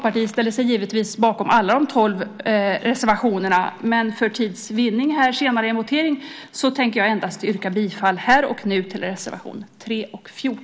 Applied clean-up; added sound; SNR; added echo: none; none; none; none.